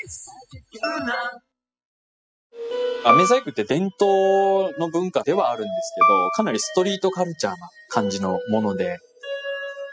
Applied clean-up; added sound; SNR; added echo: classical method spectral subtraction.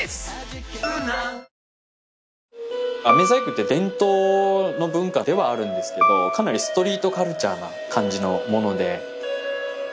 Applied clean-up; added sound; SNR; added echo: none; Piano; 1 dB; none.